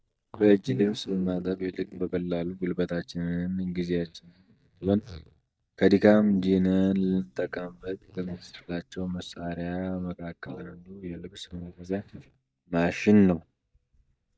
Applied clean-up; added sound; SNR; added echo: neural mask model DeepFilterNet 3.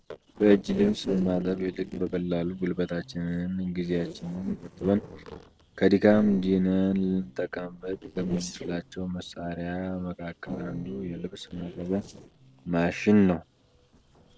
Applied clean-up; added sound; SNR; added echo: neural separator model SepFormer DNS4.